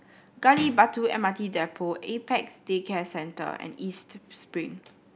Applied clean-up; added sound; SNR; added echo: none; none; none; none.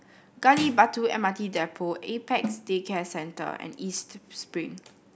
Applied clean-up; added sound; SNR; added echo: none; Snare drum; 7 dB; none.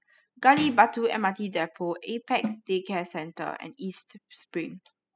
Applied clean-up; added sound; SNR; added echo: classical method spectral subtraction.